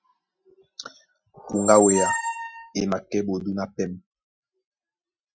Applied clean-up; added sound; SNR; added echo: classical method Wiener filter.